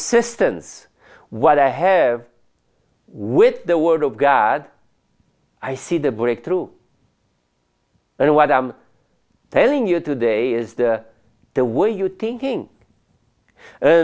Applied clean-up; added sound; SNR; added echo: none; none; none; none.